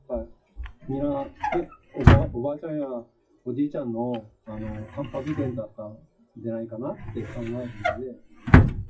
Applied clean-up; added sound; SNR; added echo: classical method WPE with log-MMSE.